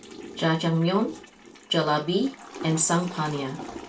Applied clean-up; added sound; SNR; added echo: none; Toilet flush / Water; 15 dB; reverberation time 0.3 s.